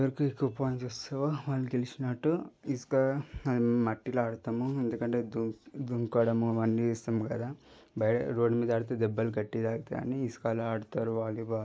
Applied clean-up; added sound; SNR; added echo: none; none; none; none.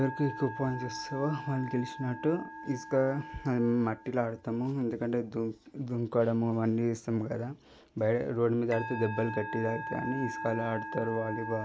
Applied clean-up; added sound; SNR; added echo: none; Musical instrument; 11 dB; none.